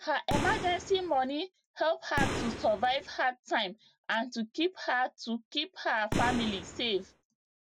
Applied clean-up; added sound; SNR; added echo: none; Boom; 4 dB; none.